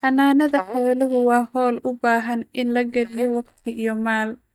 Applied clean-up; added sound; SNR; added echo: neural mask model DeepFilterNet 3.